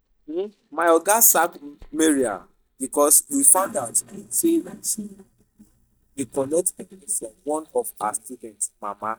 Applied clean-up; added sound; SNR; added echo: neural mask model DeepFilterNet 3.